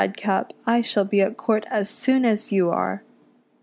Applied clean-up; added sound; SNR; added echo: none; none; none; none.